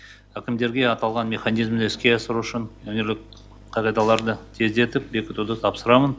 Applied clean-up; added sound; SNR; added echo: none; none; none; none.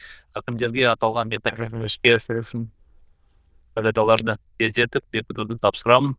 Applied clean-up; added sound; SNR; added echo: neural diffusion model UNIVERSE++.